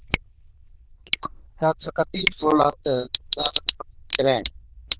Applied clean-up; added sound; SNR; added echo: neural diffusion model UNIVERSE++.